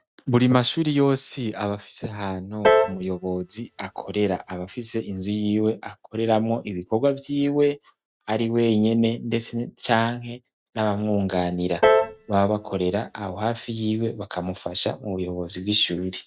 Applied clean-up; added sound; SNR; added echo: neural mask model RNNoise.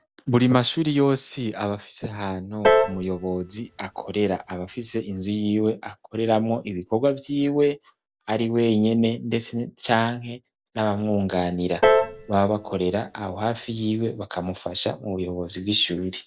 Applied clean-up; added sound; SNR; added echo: none; Piano; 1 dB; none.